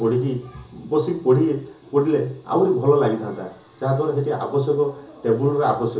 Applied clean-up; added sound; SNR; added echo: none; none; none; reverberation time 0.7 s.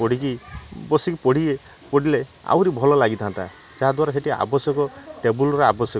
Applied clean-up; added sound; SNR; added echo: none; none; none; none.